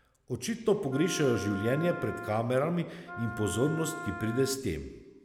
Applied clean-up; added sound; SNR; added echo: none; Wind instrument, woodwind instrument; 12 dB; none.